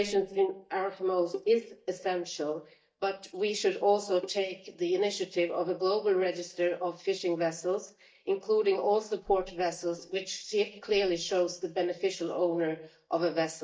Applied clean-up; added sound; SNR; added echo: neural mask model DeepFilterNet 3.